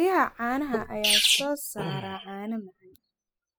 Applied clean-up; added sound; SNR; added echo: classical method spectral subtraction.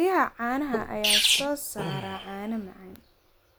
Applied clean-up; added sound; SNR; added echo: none; Sneeze; 0 dB; none.